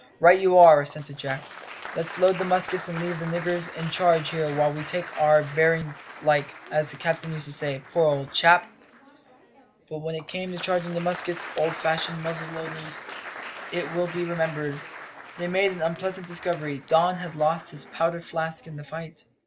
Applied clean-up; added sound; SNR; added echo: none; Applause; 15 dB; none.